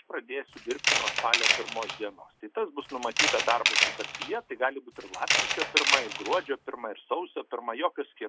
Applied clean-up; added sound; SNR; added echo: none; Tools; -4 dB; none.